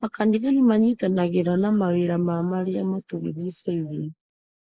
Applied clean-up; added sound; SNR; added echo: neural mask model Resemble Enhance denoiser.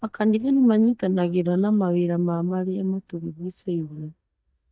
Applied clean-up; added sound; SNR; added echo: neural mask model DeepFilterNet 3.